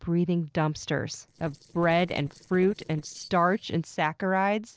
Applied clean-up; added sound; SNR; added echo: neural separator model SepFormer DNS4.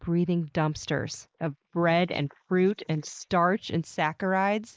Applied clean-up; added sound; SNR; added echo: neural mask model Resemble Enhance denoiser.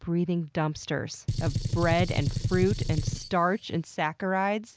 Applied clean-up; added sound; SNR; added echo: none; Gunshot, gunfire; 1 dB; none.